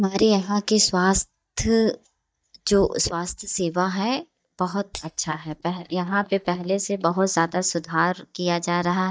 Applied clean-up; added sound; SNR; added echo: neural mask model DeepFilterNet 3.